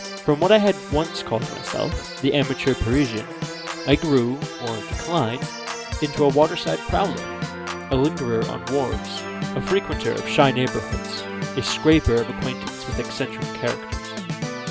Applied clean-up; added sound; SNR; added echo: none; Organ; 7 dB; none.